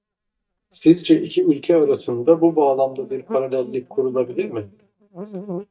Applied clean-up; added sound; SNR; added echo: neural mask model DeepFilterNet 3.